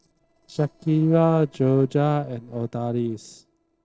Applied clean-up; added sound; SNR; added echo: neural separator model SepFormer DNS4.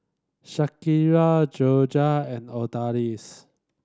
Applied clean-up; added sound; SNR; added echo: none; none; none; none.